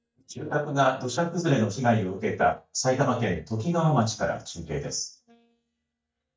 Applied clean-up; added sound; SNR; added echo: neural mask model DeepFilterNet 3.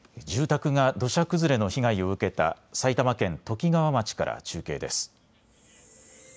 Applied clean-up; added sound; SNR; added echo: none; none; none; none.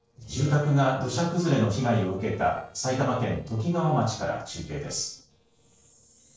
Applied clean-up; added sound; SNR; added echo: neural separator model SepFormer DNS4.